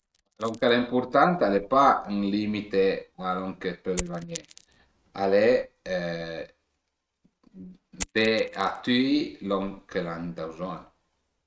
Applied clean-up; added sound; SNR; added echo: neural mask model RNNoise.